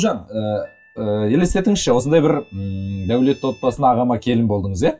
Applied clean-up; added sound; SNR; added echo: classical method WPE with log-MMSE.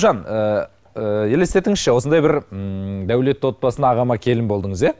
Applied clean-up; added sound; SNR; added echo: none; none; none; none.